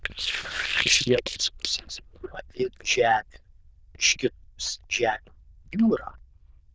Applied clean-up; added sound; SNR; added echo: neural diffusion model UNIVERSE++.